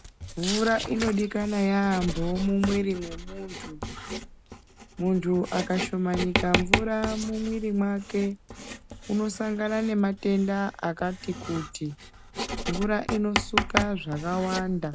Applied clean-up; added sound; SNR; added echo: none; Writing; 5 dB; none.